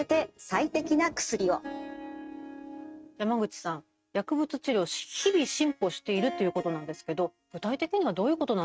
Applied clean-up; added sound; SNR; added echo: neural mask model RNNoise.